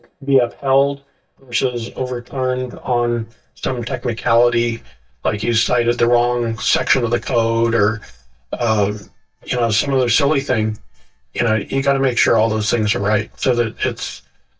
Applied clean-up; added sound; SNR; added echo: neural mask model DeepFilterNet 3.